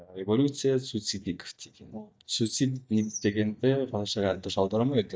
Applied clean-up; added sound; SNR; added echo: neural mask model DeepFilterNet 3.